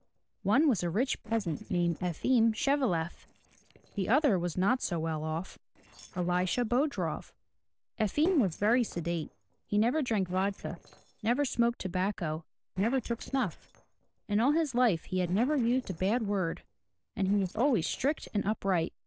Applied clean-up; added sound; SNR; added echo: neural separator model SepFormer DNS4.